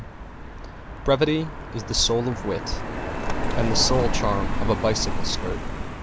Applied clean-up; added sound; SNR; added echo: none; Car passing by; 1 dB; none.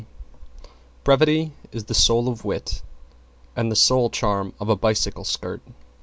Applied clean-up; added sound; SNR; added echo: none; none; none; none.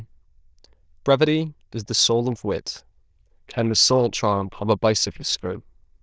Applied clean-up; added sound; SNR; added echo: neural diffusion model UNIVERSE++.